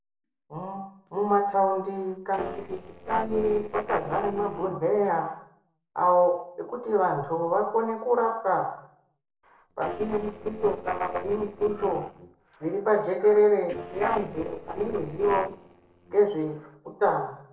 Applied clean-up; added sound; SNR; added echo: neural separator model SepFormer DNS4.